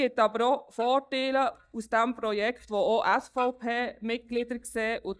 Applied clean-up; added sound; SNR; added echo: neural mask model DeepFilterNet 3.